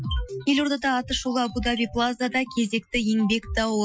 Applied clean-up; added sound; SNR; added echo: classical method Wiener filter.